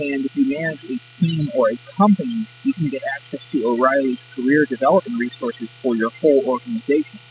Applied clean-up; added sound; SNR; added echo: classical method spectral subtraction.